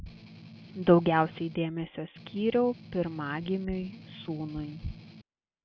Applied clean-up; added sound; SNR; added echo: none; Strum; 18 dB; none.